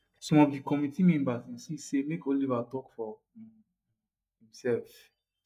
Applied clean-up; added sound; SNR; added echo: neural mask model DeepFilterNet 3.